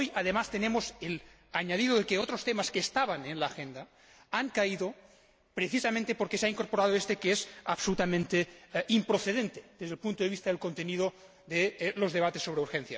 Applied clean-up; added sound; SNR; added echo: none; none; none; none.